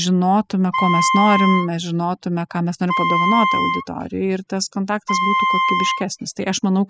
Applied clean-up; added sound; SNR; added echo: classical method spectral subtraction.